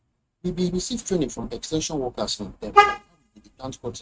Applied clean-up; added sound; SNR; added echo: neural mask model RNNoise.